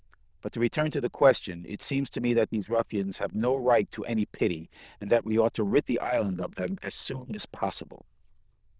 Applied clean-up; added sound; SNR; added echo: neural diffusion model UNIVERSE++.